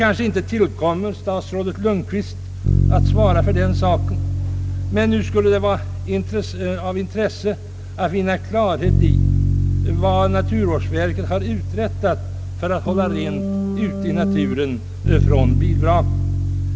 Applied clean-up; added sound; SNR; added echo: none; Bass guitar + Organ; -2 dB; none.